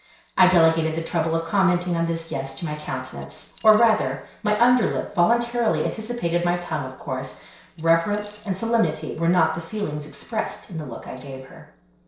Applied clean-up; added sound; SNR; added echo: neural separator model SepFormer DNS4.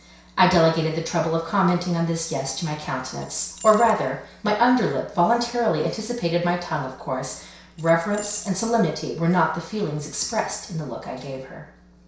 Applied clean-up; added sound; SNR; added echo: none; Keys jangling; 20 dB; reverberation time 0.6 s.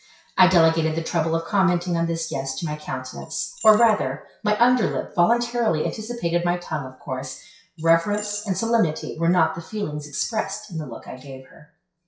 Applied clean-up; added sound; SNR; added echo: classical method WPE with log-MMSE.